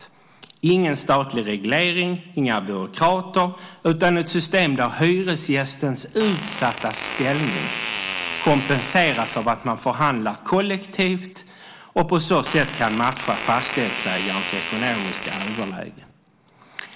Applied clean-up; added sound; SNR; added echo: none; Fart; 7 dB; none.